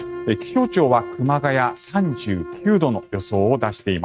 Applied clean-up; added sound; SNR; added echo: neural mask model RNNoise.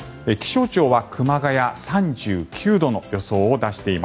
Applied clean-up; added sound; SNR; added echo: none; none; none; none.